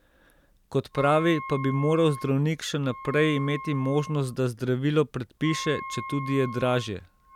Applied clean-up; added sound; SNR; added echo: none; Wind instrument, woodwind instrument; 13 dB; none.